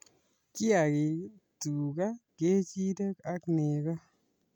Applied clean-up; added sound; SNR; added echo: none; none; none; none.